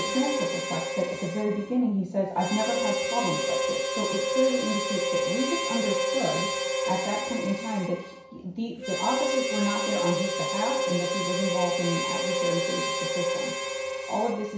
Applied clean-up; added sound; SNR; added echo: none; Harmonica; -1 dB; reverberation time 0.6 s.